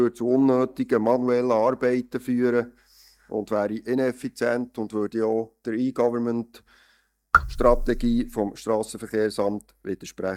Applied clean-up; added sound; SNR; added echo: neural mask model DeepFilterNet 3.